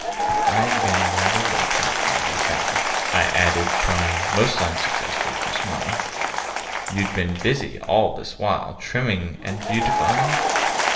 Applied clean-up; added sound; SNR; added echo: none; Applause / Crowd; -2 dB; reverberation time 1.3 s.